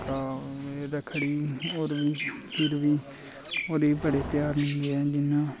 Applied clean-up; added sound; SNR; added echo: none; Livestock, farm animals, working animals; 16 dB; none.